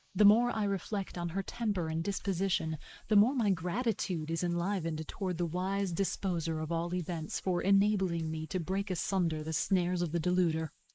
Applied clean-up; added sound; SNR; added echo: neural mask model Resemble Enhance denoiser.